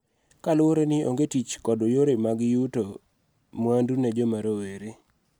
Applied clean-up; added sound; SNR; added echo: none; none; none; none.